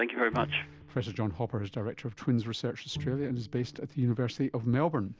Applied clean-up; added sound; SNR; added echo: none; Bowed string instrument; 14 dB; none.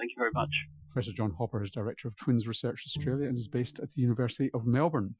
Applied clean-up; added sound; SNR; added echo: classical method Wiener filter.